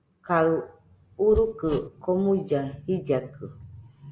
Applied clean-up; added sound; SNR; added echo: none; Hammer; 11 dB; none.